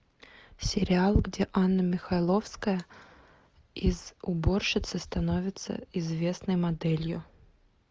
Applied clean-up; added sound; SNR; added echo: none; none; none; none.